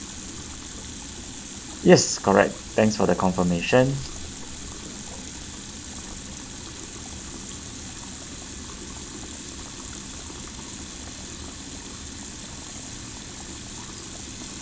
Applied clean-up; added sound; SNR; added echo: none; Water tap, faucet; 11 dB; none.